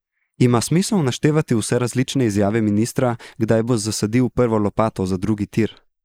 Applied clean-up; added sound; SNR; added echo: neural mask model Resemble Enhance denoiser.